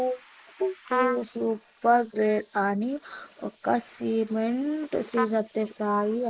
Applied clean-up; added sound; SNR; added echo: neural mask model Resemble Enhance denoiser.